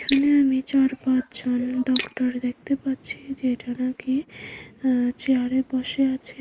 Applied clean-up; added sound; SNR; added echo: neural mask model Resemble Enhance denoiser.